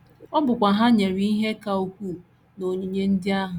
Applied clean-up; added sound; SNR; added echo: none; none; none; none.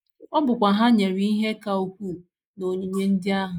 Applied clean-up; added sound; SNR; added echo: neural mask model Resemble Enhance denoiser.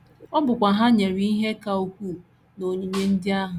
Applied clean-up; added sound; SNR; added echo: none; Snare drum; 17 dB; none.